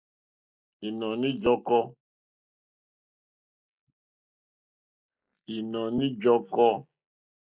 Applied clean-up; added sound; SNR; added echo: neural mask model Resemble Enhance denoiser.